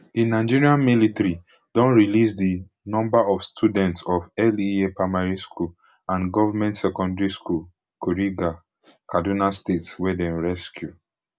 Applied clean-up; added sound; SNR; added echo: none; none; none; none.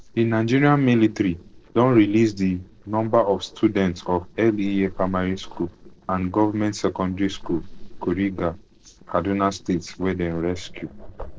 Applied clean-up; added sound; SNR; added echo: neural separator model SepFormer DNS4.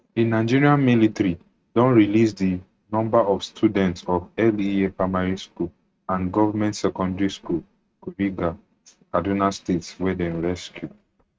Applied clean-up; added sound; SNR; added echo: neural mask model RNNoise.